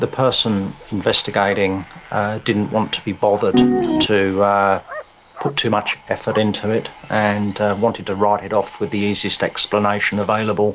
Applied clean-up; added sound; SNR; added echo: none; Piano; -4 dB; none.